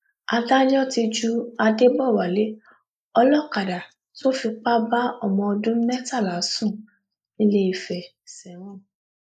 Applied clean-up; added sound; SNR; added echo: neural mask model Resemble Enhance denoiser.